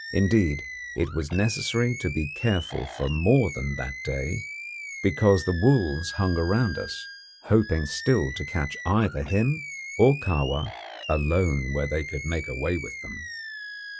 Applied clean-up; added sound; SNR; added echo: classical method log-MMSE.